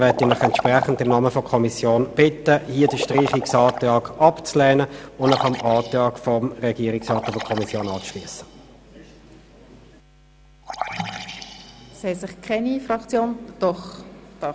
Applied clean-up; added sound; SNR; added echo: none; Liquid; 10 dB; none.